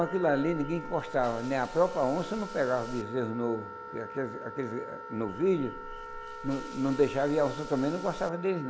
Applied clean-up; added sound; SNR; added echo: none; Hiss / Insect + Wind instrument, woodwind instrument; 11 dB; none.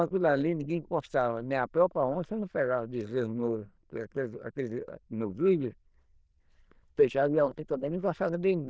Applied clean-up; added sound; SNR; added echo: neural diffusion model UNIVERSE++.